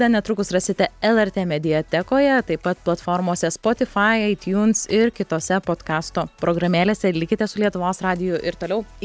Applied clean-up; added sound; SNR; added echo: none; none; none; none.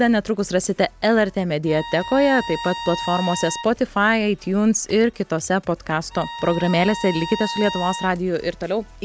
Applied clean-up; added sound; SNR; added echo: none; Bowed string instrument; 12 dB; none.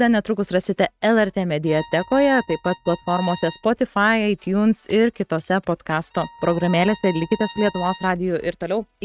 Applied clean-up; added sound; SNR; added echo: neural mask model RNNoise.